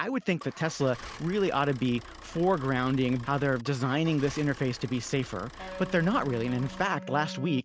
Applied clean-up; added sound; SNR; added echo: none; Idling / Engine starting / Motor vehicle (road) + Electric guitar; 15 dB; none.